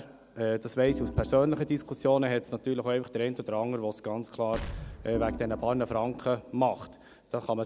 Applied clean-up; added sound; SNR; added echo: none; Organ + Explosion; 12 dB; none.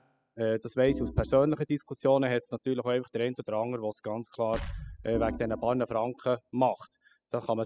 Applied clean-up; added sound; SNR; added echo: classical method spectral subtraction.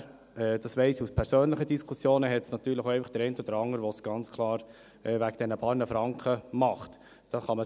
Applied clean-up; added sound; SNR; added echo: none; none; none; none.